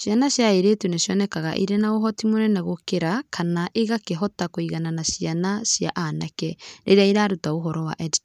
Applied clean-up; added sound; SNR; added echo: none; none; none; none.